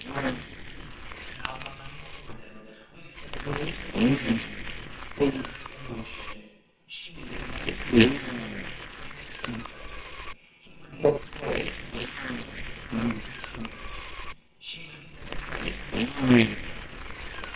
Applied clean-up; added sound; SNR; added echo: neural separator model SepFormer WHAMR!.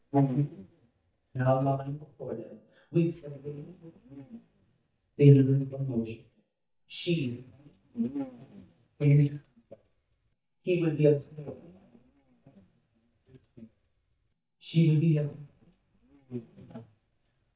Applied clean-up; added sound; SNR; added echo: neural mask model DeepFilterNet 3.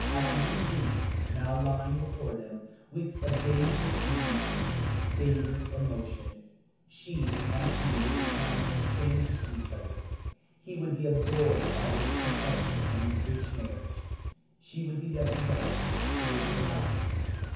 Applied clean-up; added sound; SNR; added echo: none; Motorcycle / Accelerating, revving, vroom; -2 dB; reverberation time 0.9 s.